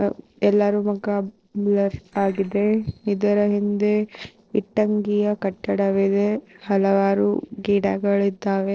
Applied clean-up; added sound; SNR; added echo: neural separator model SepFormer DNS4.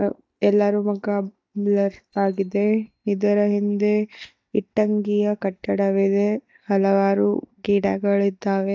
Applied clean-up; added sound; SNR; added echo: neural mask model DeepFilterNet 3.